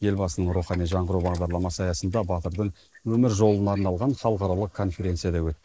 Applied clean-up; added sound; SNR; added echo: neural mask model Resemble Enhance denoiser.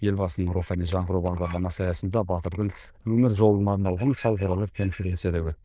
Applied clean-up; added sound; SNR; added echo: neural diffusion model UNIVERSE++.